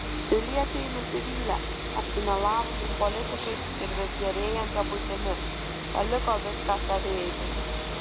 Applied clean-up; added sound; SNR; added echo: none; Train; -2 dB; none.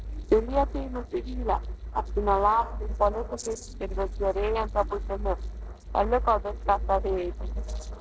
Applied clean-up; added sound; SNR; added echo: neural separator model SepFormer DNS4.